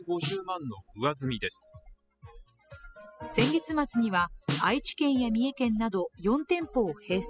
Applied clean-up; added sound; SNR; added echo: classical method spectral subtraction.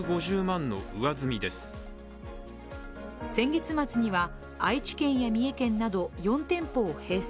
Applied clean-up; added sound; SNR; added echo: none; none; none; none.